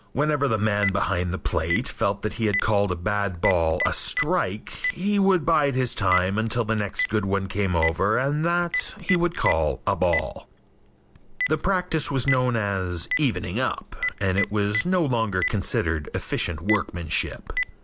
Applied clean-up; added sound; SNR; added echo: none; Telephone; 9 dB; none.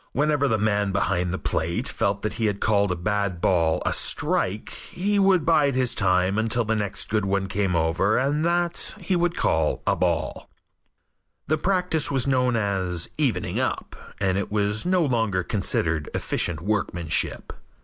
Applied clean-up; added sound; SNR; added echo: none; none; none; none.